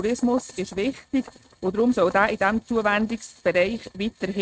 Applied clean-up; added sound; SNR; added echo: neural mask model RNNoise.